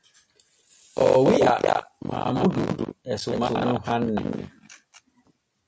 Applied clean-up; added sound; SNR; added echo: none; none; none; none.